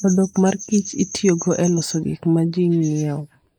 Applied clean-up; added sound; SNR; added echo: neural mask model Resemble Enhance denoiser.